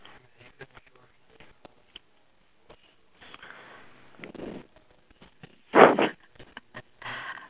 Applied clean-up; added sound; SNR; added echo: none; none; none; none.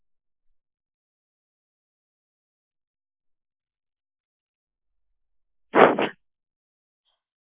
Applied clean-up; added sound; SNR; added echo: neural mask model Resemble Enhance denoiser.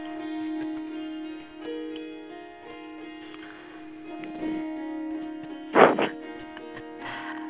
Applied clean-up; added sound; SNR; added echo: none; Harp; 5 dB; none.